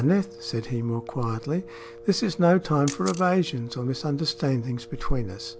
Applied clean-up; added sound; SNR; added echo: none; Camera + Wind instrument, woodwind instrument; 17 dB; none.